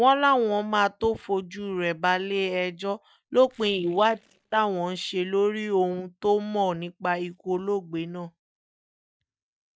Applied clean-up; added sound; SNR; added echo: neural mask model DeepFilterNet 3.